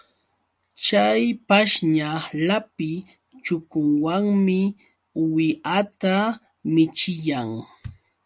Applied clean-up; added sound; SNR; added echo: none; none; none; none.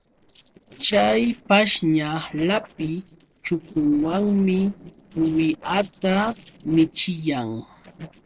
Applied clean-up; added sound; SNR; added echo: neural separator model SepFormer DNS4.